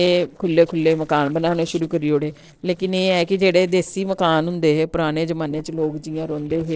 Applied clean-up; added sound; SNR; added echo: neural separator model SepFormer DNS4.